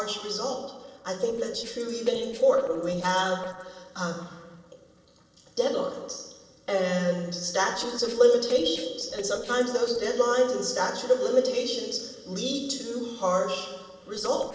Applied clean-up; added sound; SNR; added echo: neural separator model SepFormer DNS4.